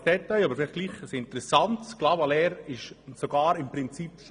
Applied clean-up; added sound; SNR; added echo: none; none; none; none.